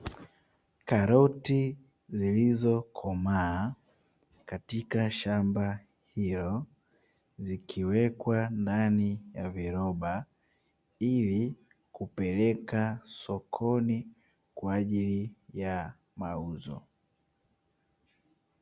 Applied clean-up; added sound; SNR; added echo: none; none; none; none.